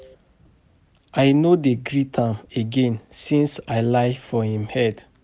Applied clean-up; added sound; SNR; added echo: none; none; none; none.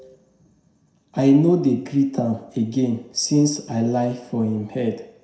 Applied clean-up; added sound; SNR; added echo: none; none; none; reverberation time 0.6 s.